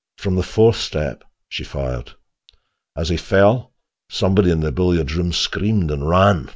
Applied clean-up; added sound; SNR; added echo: none; none; none; none.